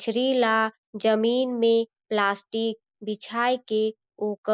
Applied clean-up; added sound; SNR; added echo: neural mask model Resemble Enhance denoiser.